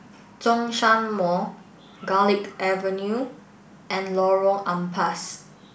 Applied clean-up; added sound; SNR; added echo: none; none; none; none.